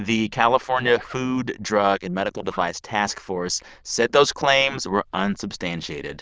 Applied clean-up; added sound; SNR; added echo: neural diffusion model UNIVERSE++.